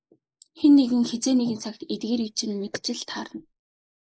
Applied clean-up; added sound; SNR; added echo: neural mask model Resemble Enhance denoiser.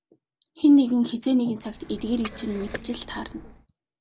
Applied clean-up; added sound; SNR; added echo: none; Liquid; 16 dB; none.